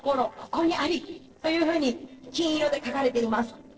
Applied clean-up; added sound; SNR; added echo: neural separator model SepFormer DNS4.